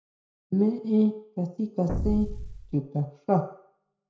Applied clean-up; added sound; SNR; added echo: none; Explosion; 3 dB; reverberation time 0.5 s.